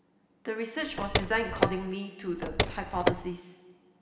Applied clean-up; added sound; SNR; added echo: none; Car; -3 dB; reverberation time 2.0 s.